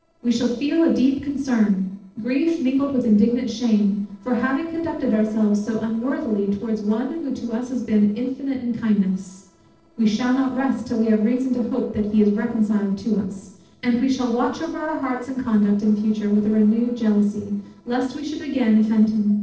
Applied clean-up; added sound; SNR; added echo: neural separator model SepFormer DNS4.